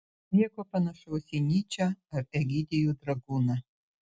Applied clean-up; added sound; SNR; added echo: none; none; none; none.